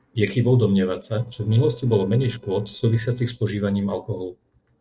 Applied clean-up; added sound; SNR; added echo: neural separator model SepFormer DNS4.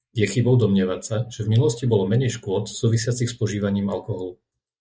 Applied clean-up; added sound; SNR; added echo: neural mask model Resemble Enhance denoiser.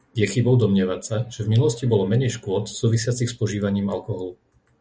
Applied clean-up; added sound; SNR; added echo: none; none; none; none.